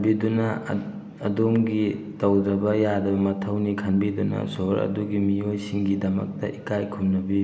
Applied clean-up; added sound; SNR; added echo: none; none; none; none.